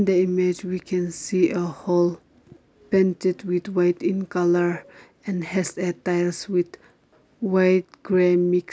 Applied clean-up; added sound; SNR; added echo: none; none; none; none.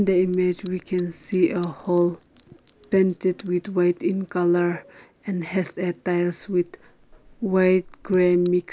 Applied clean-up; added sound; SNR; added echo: none; Bell; 11 dB; none.